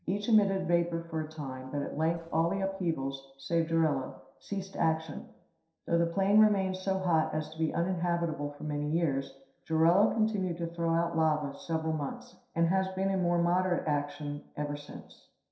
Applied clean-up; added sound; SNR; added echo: neural separator model SepFormer DNS4.